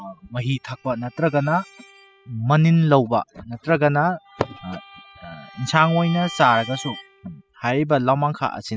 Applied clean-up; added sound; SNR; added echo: classical method spectral subtraction.